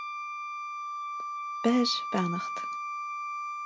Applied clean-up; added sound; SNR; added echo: none; Wind instrument, woodwind instrument; 2 dB; none.